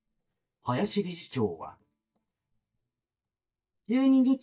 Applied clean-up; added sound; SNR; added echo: neural mask model DeepFilterNet 3.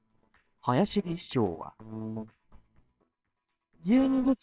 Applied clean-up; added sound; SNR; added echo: neural separator model SepFormer WHAMR!.